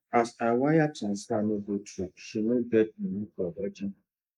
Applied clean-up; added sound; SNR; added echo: neural mask model Resemble Enhance denoiser.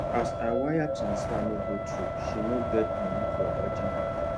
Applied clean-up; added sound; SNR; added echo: none; Wind + Wind instrument, woodwind instrument; -3 dB; none.